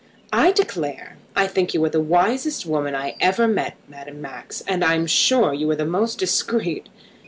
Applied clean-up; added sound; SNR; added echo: none; none; none; none.